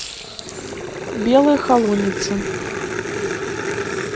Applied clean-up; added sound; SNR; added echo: none; Growling; 5 dB; none.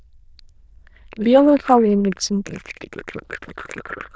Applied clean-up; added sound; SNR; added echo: neural diffusion model UNIVERSE++.